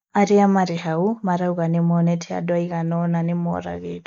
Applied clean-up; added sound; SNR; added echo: neural mask model Resemble Enhance denoiser.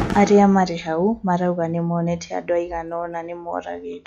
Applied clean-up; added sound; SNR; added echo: classical method log-MMSE.